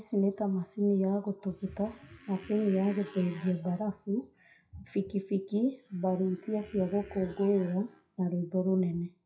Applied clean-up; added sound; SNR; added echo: classical method WPE with log-MMSE.